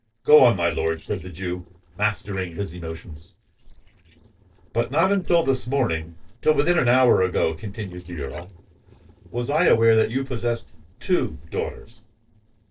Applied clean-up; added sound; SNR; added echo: neural separator model SepFormer DNS4.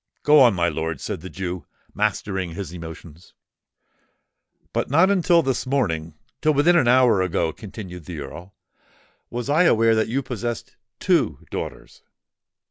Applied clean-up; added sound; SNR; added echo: none; none; none; none.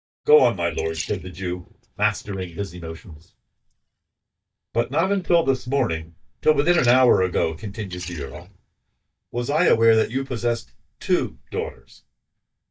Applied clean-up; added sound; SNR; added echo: neural mask model DeepFilterNet 3.